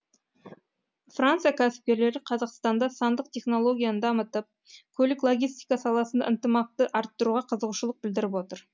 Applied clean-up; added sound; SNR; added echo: none; none; none; none.